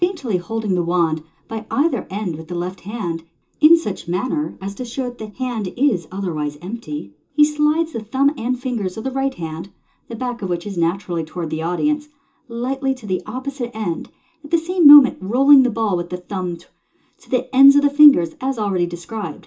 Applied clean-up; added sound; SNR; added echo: none; none; none; reverberation time 0.2 s.